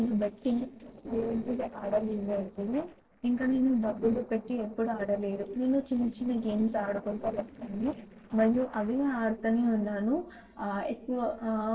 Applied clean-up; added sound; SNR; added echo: neural separator model SepFormer DNS4.